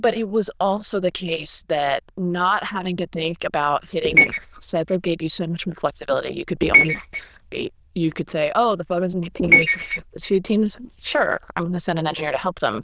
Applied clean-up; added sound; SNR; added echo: neural diffusion model UNIVERSE++.